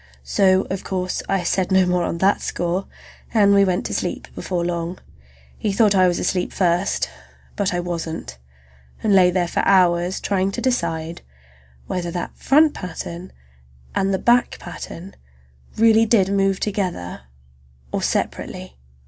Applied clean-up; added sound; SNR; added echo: none; none; none; none.